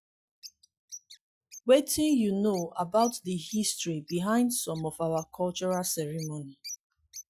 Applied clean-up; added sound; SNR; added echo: classical method log-MMSE.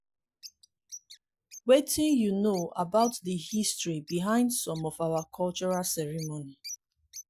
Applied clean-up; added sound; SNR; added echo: neural mask model Resemble Enhance denoiser.